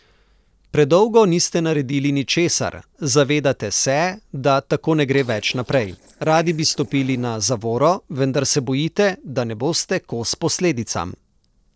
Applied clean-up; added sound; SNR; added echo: neural separator model SepFormer DNS4.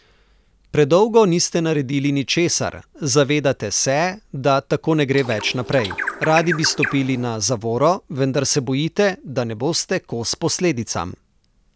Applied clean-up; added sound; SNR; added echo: none; Bird; 8 dB; none.